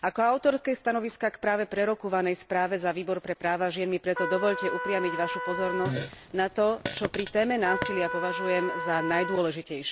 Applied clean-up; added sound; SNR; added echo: none; Trumpet + Fart; 6 dB; none.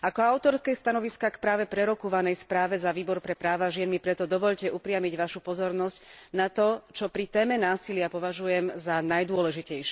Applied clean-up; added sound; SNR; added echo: none; none; none; none.